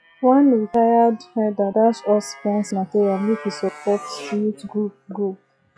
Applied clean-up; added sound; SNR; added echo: classical method log-MMSE.